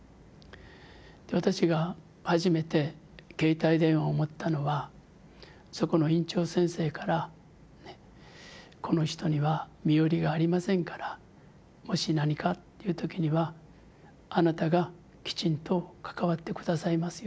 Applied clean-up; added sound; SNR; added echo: none; none; none; none.